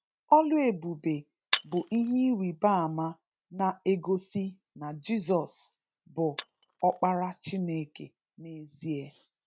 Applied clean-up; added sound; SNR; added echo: neural mask model RNNoise.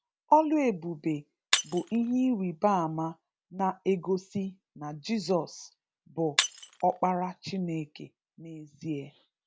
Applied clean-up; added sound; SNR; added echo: none; Shatter; 8 dB; none.